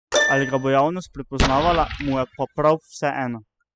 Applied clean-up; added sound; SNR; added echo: classical method spectral subtraction.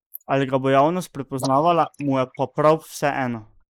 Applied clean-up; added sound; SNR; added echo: neural mask model Resemble Enhance denoiser.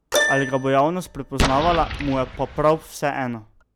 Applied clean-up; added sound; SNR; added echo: none; Explosion + Keyboard (musical); 4 dB; none.